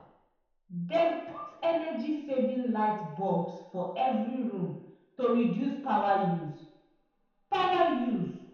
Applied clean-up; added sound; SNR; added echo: none; none; none; reverberation time 0.9 s.